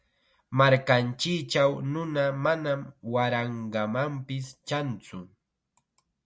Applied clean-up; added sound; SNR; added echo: none; none; none; none.